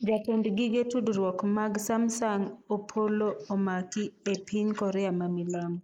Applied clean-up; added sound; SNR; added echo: neural mask model Resemble Enhance denoiser.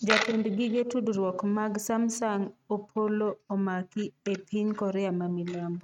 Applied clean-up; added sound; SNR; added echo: neural mask model RNNoise.